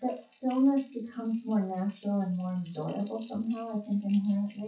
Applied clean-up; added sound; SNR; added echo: classical method WPE with log-MMSE.